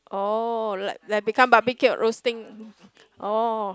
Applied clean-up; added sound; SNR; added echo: none; none; none; none.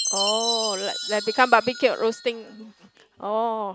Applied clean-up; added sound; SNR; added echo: none; Chime; 7 dB; none.